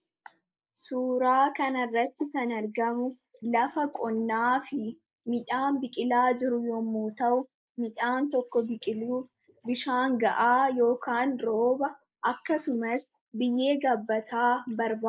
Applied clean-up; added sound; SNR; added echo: neural mask model Resemble Enhance denoiser.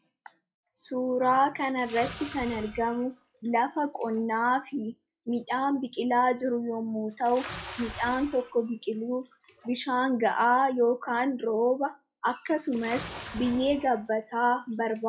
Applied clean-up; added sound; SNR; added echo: classical method log-MMSE.